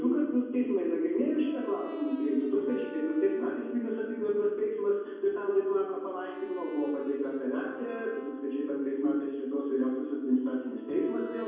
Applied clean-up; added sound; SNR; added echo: none; Brass instrument; 17 dB; reverberation time 1.1 s.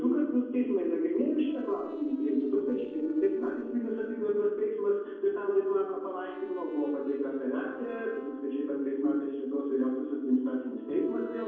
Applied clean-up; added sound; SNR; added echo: neural separator model SepFormer DNS4.